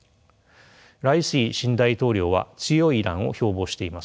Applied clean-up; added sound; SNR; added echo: none; none; none; none.